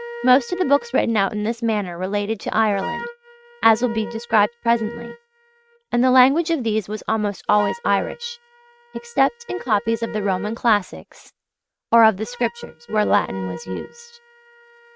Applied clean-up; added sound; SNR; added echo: neural mask model RNNoise.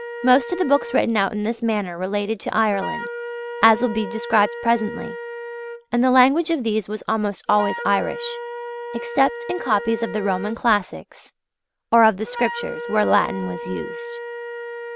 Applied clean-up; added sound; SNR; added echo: none; Wind instrument, woodwind instrument; 11 dB; none.